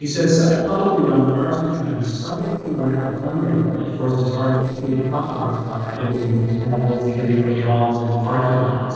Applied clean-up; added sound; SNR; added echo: neural separator model SepFormer DNS4.